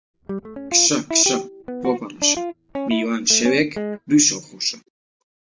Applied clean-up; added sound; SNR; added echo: none; Guitar; 7 dB; none.